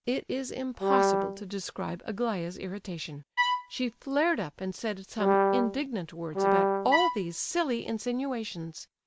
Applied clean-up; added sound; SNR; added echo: none; Bowed string instrument + Brass instrument; -4 dB; none.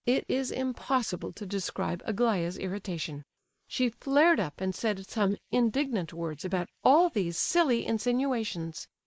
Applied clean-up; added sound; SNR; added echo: neural mask model Resemble Enhance denoiser.